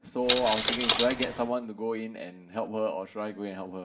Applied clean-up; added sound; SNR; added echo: none; Coin (dropping); -1 dB; reverberation time 0.5 s.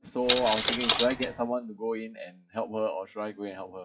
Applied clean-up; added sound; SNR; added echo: classical method WPE with log-MMSE.